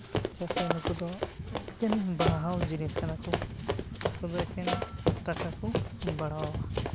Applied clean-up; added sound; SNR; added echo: none; Run + Snare drum; 0 dB; none.